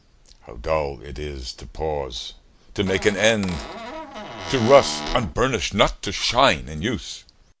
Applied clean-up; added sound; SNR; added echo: none; Squeak / Cupboard open or close; 10 dB; none.